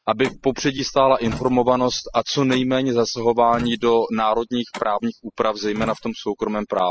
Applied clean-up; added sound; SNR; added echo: classical method spectral subtraction.